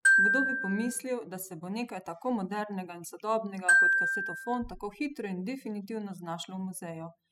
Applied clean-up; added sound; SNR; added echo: classical method spectral subtraction.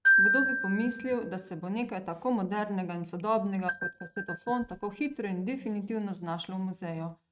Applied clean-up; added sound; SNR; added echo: neural mask model RNNoise.